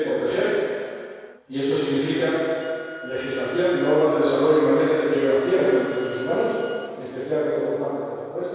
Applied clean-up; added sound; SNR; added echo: none; Wind instrument, woodwind instrument; 19 dB; reverberation time 2.2 s.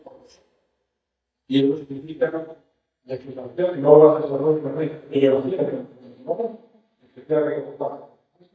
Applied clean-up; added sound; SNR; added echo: neural mask model DeepFilterNet 3.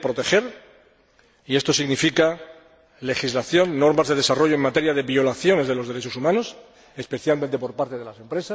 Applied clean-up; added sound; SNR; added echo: none; none; none; none.